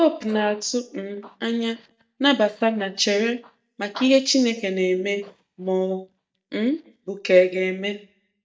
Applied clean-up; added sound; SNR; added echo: neural mask model DeepFilterNet 3.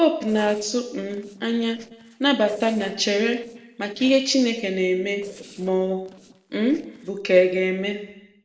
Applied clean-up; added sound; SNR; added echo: neural separator model SepFormer DNS4.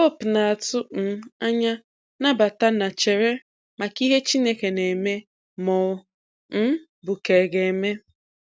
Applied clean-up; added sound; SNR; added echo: none; none; none; none.